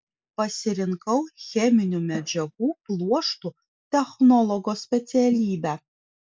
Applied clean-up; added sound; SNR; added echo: neural mask model Resemble Enhance denoiser.